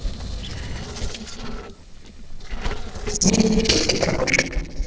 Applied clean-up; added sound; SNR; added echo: neural separator model SepFormer DNS4.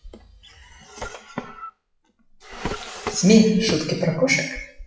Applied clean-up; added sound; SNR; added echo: classical method WPE with log-MMSE.